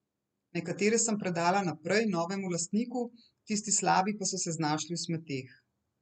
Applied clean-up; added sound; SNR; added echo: none; none; none; none.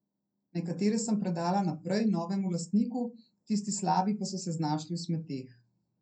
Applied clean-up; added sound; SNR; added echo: none; none; none; reverberation time 0.2 s.